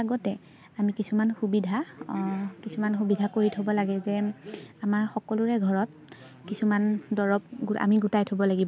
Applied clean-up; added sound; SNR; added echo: none; none; none; none.